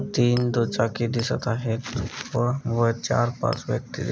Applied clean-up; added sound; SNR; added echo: none; Chink, clink; 18 dB; none.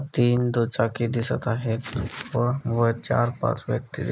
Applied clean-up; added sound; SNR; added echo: neural mask model Resemble Enhance denoiser.